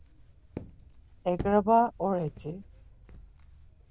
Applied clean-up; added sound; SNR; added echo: none; Walk, footsteps; 14 dB; none.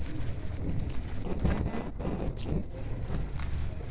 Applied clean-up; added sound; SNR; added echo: neural separator model SepFormer DNS4.